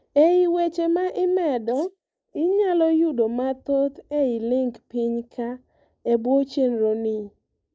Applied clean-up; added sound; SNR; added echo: neural mask model Resemble Enhance denoiser.